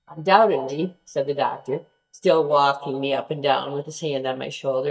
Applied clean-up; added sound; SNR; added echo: neural mask model DeepFilterNet 3.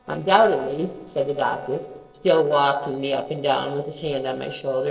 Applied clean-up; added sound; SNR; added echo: neural separator model SepFormer DNS4.